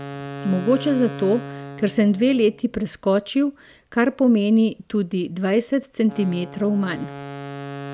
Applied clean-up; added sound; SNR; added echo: none; Wind instrument, woodwind instrument; 15 dB; none.